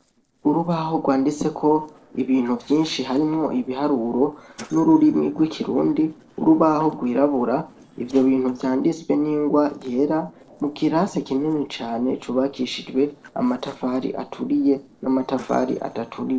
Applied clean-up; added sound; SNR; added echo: neural separator model SepFormer DNS4.